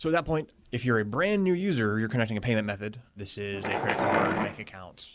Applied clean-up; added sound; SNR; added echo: none; Wild animals; 1 dB; none.